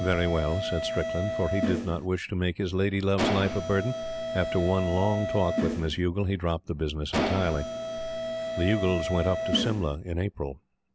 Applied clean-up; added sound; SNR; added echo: none; Mechanisms; 4 dB; none.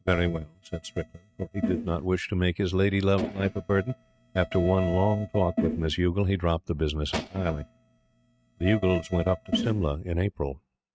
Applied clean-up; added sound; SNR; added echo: neural mask model RNNoise.